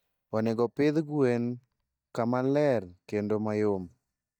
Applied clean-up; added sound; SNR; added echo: neural mask model DeepFilterNet 3.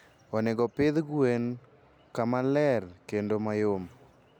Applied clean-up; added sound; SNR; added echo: none; none; none; none.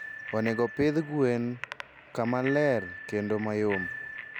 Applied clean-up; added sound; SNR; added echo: none; Bicycle bell; 11 dB; none.